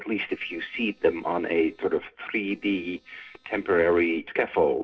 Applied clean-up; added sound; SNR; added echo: neural separator model SepFormer DNS4.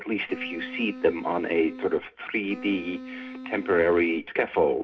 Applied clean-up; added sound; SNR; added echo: none; Wind instrument, woodwind instrument; 13 dB; reverberation time 0.3 s.